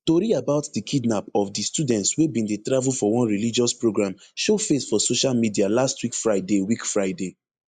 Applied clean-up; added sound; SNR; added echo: neural mask model Resemble Enhance denoiser.